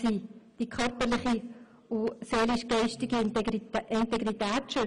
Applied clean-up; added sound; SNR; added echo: none; none; none; none.